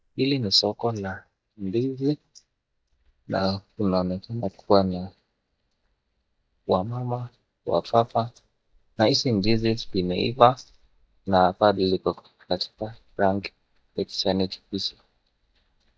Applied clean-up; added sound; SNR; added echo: neural mask model DeepFilterNet 3.